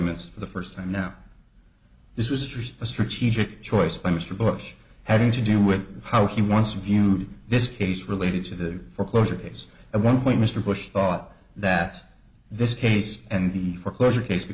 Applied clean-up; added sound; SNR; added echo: none; none; none; none.